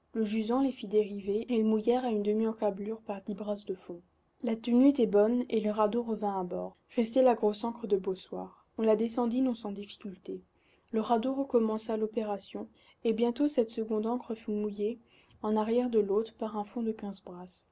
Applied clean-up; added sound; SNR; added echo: none; none; none; none.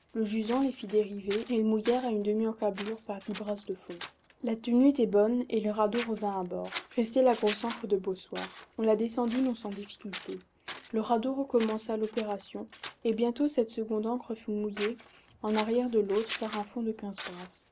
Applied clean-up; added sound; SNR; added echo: none; Scissors; 17 dB; none.